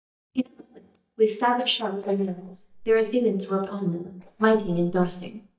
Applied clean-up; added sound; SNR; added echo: neural mask model DeepFilterNet 3.